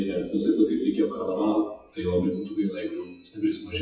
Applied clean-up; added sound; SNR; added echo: classical method WPE with log-MMSE.